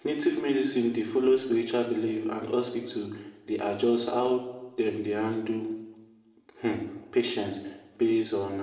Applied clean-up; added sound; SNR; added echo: none; none; none; reverberation time 0.9 s.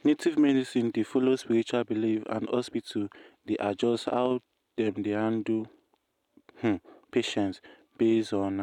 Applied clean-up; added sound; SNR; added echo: none; none; none; none.